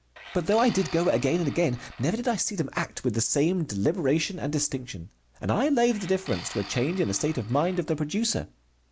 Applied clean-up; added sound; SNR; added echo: none; Tools; 19 dB; none.